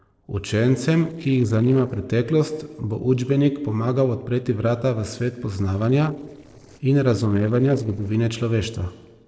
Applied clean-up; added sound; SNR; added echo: neural separator model SepFormer DNS4.